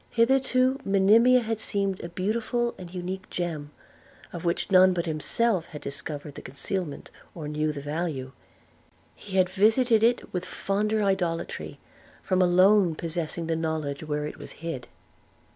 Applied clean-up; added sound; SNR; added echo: none; none; none; none.